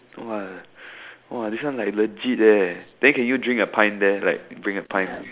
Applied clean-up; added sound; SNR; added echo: none; none; none; none.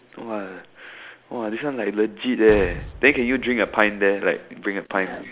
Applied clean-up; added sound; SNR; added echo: none; Explosion; 13 dB; none.